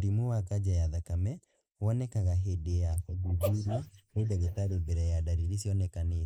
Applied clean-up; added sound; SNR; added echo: neural mask model Resemble Enhance denoiser.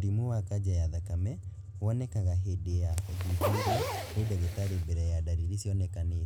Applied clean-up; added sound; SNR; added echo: none; Zipper (clothing); 6 dB; none.